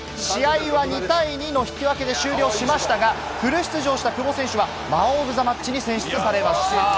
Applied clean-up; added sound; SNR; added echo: none; none; none; none.